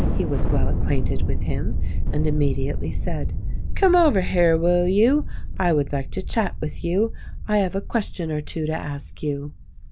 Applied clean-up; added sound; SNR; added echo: none; Thunder; -1 dB; none.